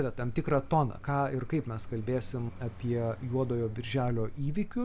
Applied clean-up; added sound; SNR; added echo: none; Traffic noise, roadway noise; 19 dB; none.